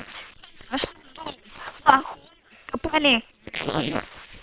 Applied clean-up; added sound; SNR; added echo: neural separator model SepFormer WHAM!.